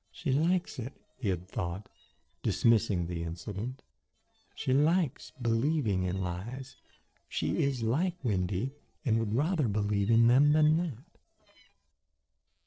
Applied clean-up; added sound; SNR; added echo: neural separator model SepFormer DNS4.